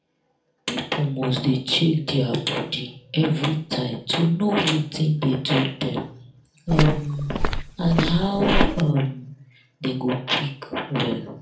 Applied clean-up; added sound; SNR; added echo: none; Walk, footsteps; 0 dB; reverberation time 0.4 s.